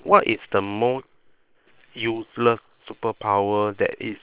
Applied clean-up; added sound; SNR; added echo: neural separator model SepFormer WHAM!.